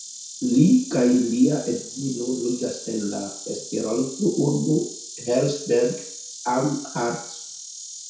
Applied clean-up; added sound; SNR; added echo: none; Insect; 14 dB; reverberation time 0.6 s.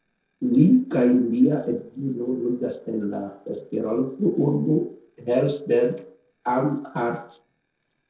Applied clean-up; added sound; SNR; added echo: neural separator model SepFormer DNS4.